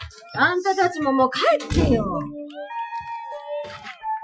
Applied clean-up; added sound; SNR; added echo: classical method Wiener filter.